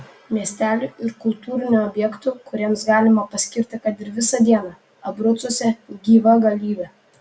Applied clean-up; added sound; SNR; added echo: none; none; none; none.